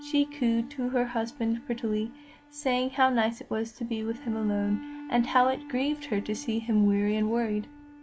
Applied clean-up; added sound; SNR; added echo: none; Bowed string instrument; 17 dB; none.